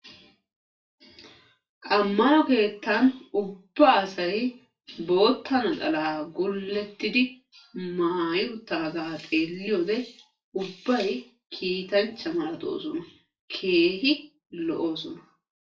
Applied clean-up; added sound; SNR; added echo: none; none; none; reverberation time 0.3 s.